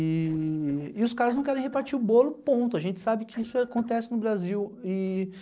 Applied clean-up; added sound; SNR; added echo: neural separator model SepFormer DNS4.